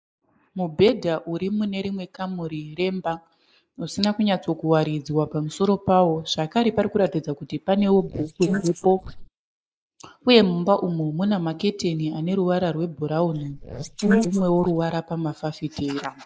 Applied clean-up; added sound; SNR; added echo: neural mask model Resemble Enhance denoiser.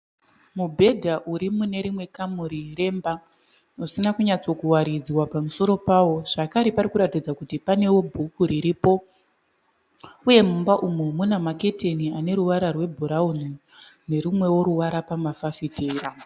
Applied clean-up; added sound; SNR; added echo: none; none; none; none.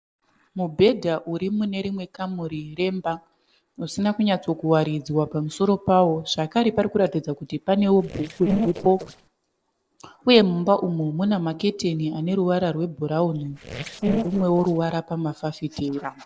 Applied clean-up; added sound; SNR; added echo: neural separator model SepFormer DNS4.